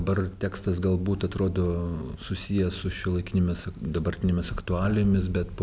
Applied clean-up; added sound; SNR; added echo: none; none; none; none.